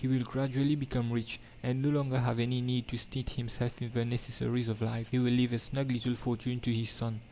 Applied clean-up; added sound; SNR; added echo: none; none; none; none.